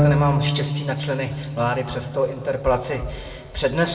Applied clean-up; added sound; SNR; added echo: none; Bowed string instrument; 1 dB; reverberation time 1.9 s.